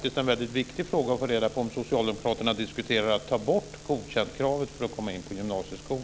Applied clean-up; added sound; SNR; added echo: none; none; none; none.